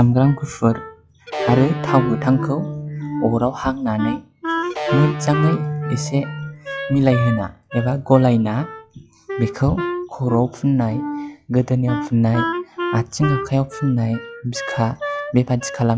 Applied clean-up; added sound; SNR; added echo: classical method log-MMSE.